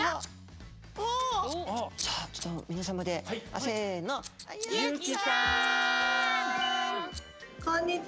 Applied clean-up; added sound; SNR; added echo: none; Scissors; 19 dB; none.